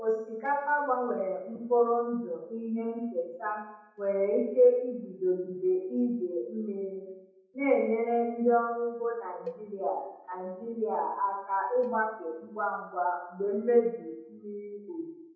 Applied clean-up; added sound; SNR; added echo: none; Cowbell; 18 dB; reverberation time 0.8 s.